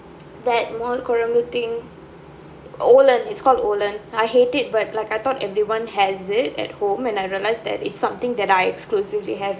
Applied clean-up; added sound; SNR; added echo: none; none; none; none.